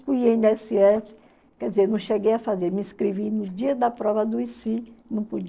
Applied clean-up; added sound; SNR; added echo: neural separator model SepFormer DNS4.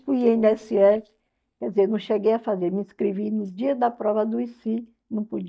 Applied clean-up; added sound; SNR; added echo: neural mask model DeepFilterNet 3.